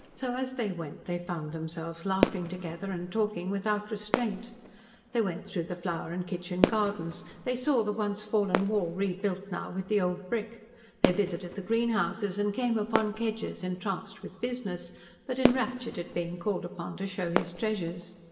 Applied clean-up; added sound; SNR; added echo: none; Fireworks; 5 dB; reverberation time 1.7 s.